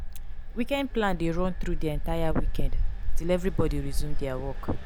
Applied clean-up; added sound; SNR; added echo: none; Engine; -5 dB; none.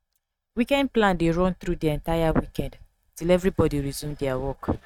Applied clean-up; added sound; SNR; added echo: neural mask model RNNoise.